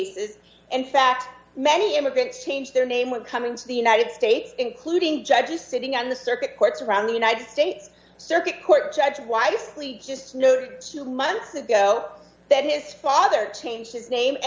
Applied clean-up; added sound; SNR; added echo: none; none; none; none.